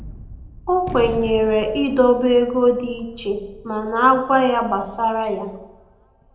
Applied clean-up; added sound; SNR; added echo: none; Gunshot, gunfire; 18 dB; reverberation time 0.7 s.